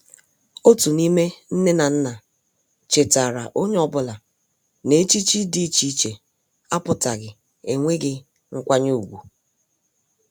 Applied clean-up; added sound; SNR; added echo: none; none; none; none.